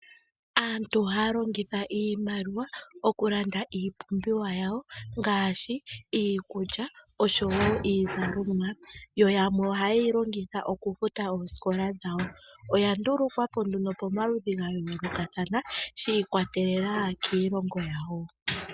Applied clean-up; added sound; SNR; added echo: none; none; none; none.